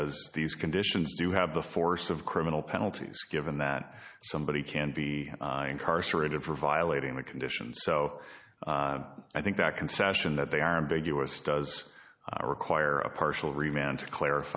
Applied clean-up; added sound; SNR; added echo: none; none; none; none.